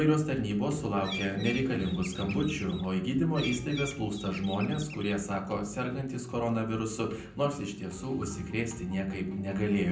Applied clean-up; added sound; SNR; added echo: none; Bird; 12 dB; reverberation time 0.6 s.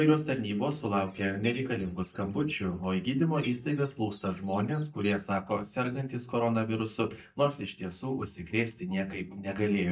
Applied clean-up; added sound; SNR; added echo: neural mask model DeepFilterNet 3.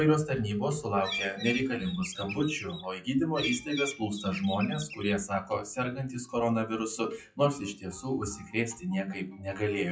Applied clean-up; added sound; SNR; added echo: classical method WPE with log-MMSE.